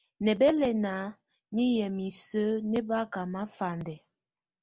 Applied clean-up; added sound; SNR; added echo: none; none; none; none.